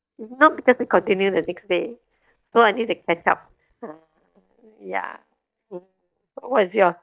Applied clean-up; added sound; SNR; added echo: neural mask model DeepFilterNet 3.